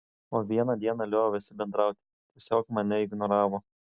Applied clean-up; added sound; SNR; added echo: none; none; none; none.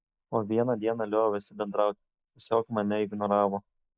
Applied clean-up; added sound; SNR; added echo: neural mask model Resemble Enhance denoiser.